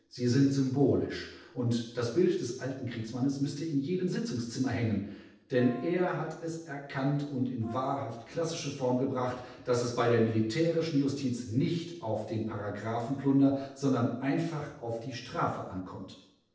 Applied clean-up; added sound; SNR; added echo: neural separator model SepFormer DNS4.